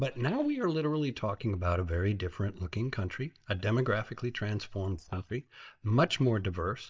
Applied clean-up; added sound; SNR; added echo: neural mask model DeepFilterNet 3.